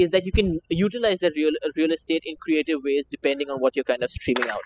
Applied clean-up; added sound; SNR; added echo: classical method spectral subtraction.